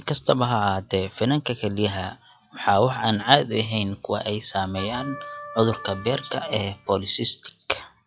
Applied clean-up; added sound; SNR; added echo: classical method log-MMSE.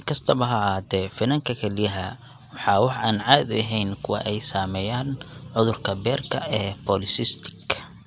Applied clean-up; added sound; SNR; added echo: none; none; none; none.